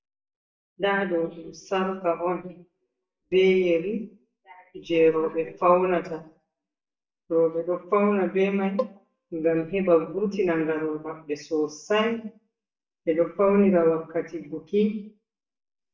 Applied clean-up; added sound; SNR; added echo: neural mask model DeepFilterNet 3.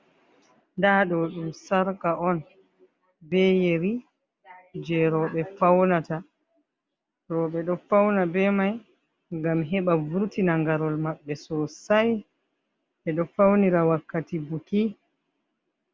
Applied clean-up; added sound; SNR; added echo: none; none; none; none.